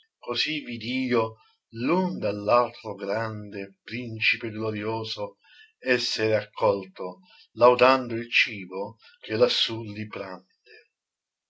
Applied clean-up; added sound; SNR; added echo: none; none; none; none.